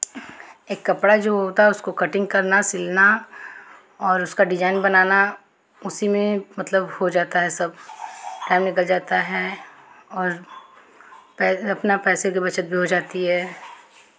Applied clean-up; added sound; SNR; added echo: none; none; none; none.